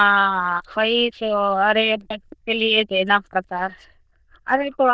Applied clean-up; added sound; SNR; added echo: neural diffusion model UNIVERSE++.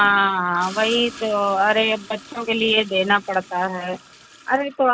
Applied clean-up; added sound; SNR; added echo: none; Toilet flush / Gurgling; 19 dB; none.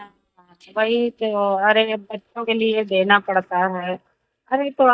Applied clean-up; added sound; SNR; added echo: neural mask model DeepFilterNet 3.